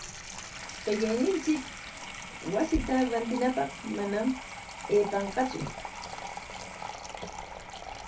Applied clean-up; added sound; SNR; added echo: none; Sink (filling or washing) / Water tap, faucet; 8 dB; reverberation time 0.3 s.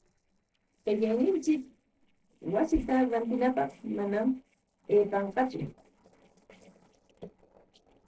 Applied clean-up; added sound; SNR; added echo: neural separator model SepFormer DNS4.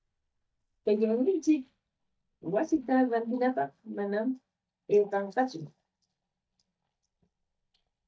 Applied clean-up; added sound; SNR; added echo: neural mask model DeepFilterNet 3.